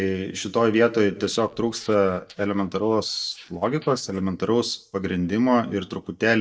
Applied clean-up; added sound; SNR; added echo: neural mask model DeepFilterNet 3.